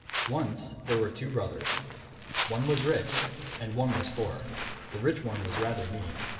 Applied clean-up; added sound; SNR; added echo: none; Walk, footsteps; 4 dB; reverberation time 2.4 s.